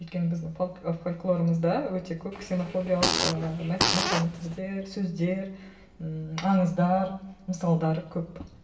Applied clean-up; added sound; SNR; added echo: none; Fart; 1 dB; reverberation time 0.7 s.